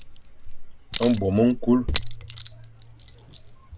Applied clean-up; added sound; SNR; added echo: none; Chink, clink; 0 dB; none.